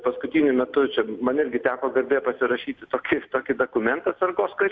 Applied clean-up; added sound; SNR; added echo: none; none; none; none.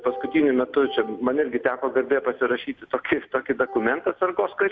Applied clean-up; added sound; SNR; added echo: none; Wind instrument, woodwind instrument; 16 dB; none.